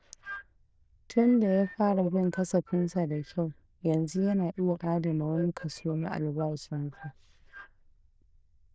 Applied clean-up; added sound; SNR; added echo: neural diffusion model UNIVERSE++.